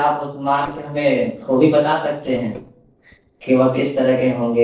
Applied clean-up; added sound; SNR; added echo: neural separator model SepFormer DNS4.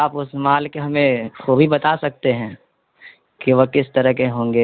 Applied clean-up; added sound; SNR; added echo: none; none; none; none.